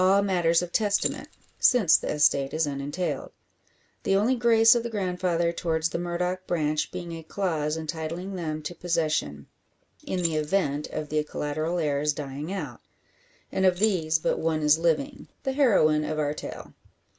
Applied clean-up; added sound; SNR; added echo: none; Keys jangling; 14 dB; none.